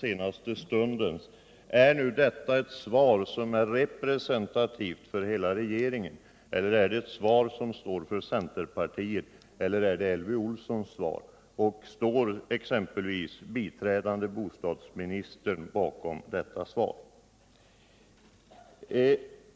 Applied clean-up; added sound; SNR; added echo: none; none; none; none.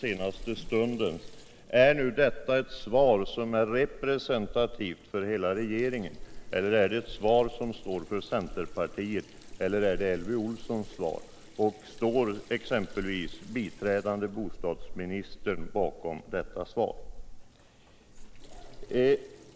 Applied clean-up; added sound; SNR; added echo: none; Sink (filling or washing) / Water tap, faucet; 12 dB; none.